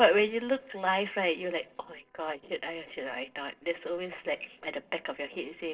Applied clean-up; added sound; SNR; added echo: neural separator model SepFormer DNS4.